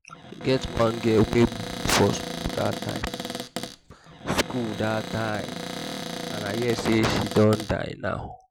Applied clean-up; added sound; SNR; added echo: none; Cupboard open or close; 8 dB; none.